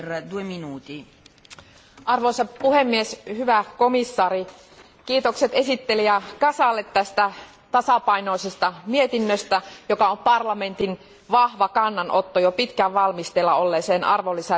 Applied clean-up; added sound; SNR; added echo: none; none; none; none.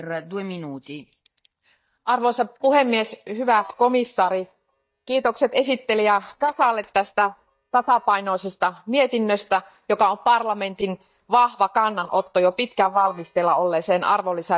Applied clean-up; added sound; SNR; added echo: neural mask model DeepFilterNet 3.